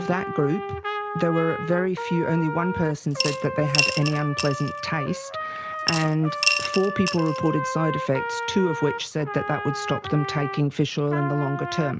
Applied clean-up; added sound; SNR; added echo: none; Trumpet + Coin (dropping) / Glass; 4 dB; none.